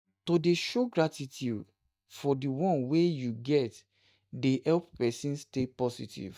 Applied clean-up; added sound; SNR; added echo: neural mask model DeepFilterNet 3.